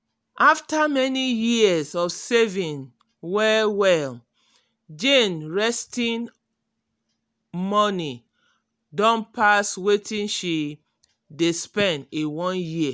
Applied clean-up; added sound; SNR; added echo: none; none; none; none.